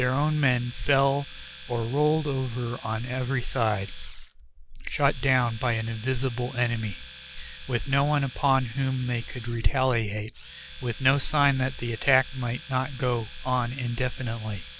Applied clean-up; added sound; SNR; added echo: none; Domestic sounds, home sounds; 16 dB; none.